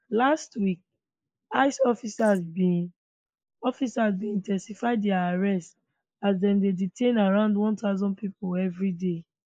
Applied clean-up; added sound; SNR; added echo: neural mask model Resemble Enhance denoiser.